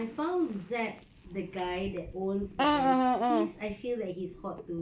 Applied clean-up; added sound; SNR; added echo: none; none; none; none.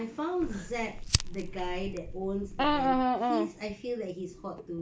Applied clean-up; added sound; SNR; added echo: none; Fire; 4 dB; none.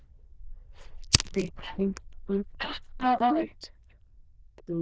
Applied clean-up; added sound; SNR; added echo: neural diffusion model UNIVERSE++.